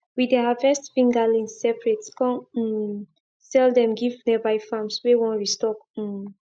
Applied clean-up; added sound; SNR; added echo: none; none; none; none.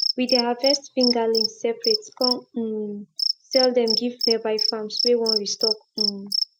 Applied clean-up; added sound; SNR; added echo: neural mask model Resemble Enhance denoiser.